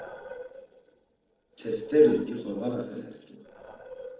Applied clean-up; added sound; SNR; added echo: neural separator model SepFormer DNS4.